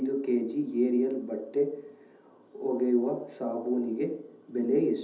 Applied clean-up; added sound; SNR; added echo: none; none; none; reverberation time 1.2 s.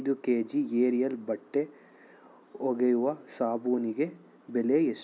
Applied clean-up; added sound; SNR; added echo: none; none; none; none.